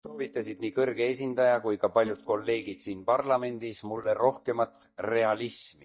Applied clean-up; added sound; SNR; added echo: neural mask model DeepFilterNet 3.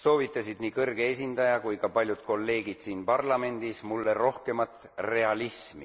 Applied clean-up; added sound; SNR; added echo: none; none; none; none.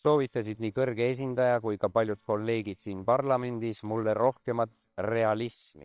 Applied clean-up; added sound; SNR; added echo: neural separator model SepFormer WHAMR!.